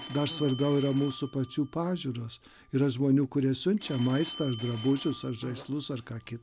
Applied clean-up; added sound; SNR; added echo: none; Telephone + Fart; 16 dB; none.